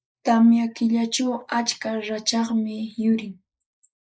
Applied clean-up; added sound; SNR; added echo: neural mask model Resemble Enhance denoiser.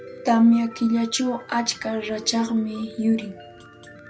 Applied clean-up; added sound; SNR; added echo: none; Piano; 18 dB; none.